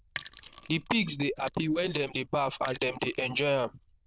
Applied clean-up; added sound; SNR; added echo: neural diffusion model UNIVERSE++.